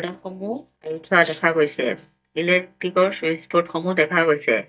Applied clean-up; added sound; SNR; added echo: neural mask model DeepFilterNet 3.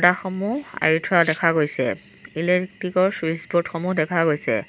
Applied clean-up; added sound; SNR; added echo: none; none; none; none.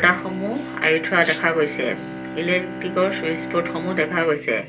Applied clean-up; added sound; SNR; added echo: none; Bowed string instrument; 10 dB; reverberation time 0.2 s.